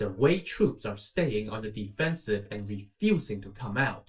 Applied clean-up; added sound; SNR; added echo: neural mask model DeepFilterNet 3.